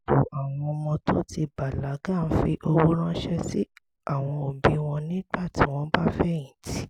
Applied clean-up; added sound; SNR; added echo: none; none; none; none.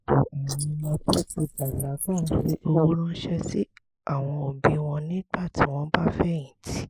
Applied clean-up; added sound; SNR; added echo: neural mask model Resemble Enhance denoiser.